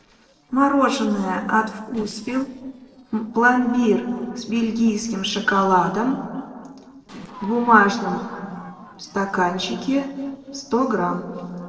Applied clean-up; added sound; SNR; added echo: neural separator model SepFormer DNS4.